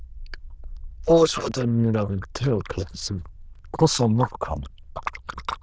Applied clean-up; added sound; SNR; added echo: neural diffusion model UNIVERSE++.